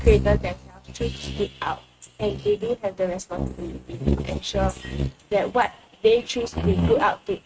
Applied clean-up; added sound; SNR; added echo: neural mask model RNNoise.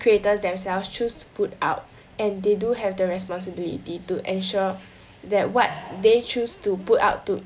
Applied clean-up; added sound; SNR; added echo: none; none; none; none.